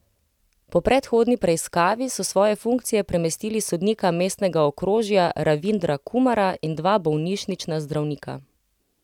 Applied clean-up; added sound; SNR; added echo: none; none; none; none.